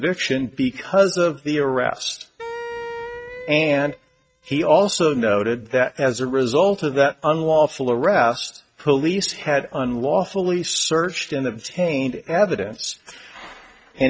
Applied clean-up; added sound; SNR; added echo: neural mask model RNNoise.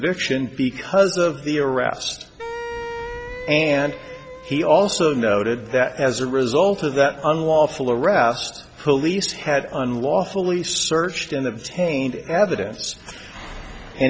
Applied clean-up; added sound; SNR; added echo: none; Wind instrument, woodwind instrument; 14 dB; none.